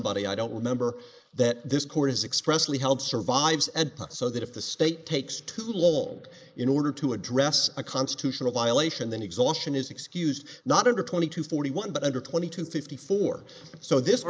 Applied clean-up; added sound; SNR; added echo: neural mask model Resemble Enhance denoiser.